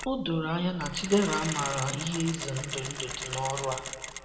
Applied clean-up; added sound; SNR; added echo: none; Mechanisms; 7 dB; reverberation time 1.8 s.